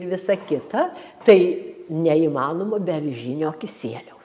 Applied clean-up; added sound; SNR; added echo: none; none; none; none.